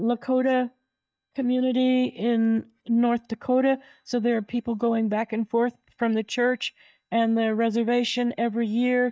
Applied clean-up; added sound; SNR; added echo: neural mask model DeepFilterNet 3.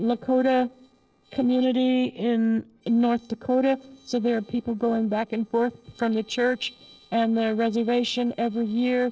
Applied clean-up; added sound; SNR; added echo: neural separator model SepFormer DNS4.